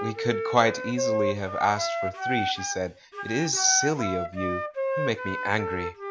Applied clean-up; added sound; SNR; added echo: none; Wind instrument, woodwind instrument; 3 dB; none.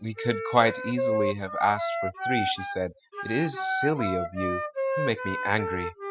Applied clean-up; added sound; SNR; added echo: classical method spectral subtraction.